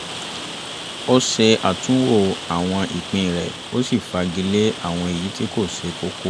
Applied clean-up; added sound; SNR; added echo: none; Rain; 10 dB; none.